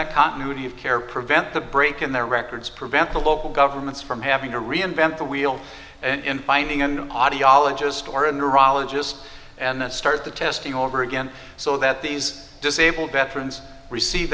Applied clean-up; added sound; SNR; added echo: none; none; none; none.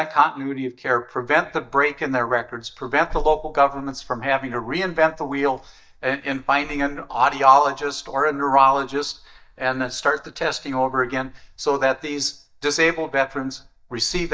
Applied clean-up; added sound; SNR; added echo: neural mask model DeepFilterNet 3.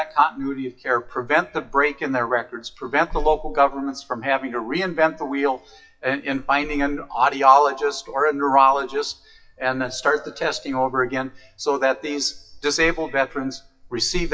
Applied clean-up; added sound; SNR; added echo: classical method WPE with log-MMSE.